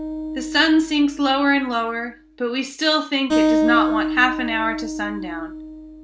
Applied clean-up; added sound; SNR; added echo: none; Acoustic guitar; 3 dB; none.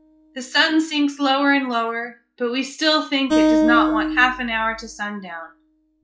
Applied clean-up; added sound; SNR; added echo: classical method log-MMSE.